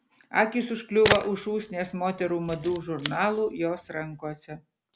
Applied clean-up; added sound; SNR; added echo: none; Camera; 4 dB; none.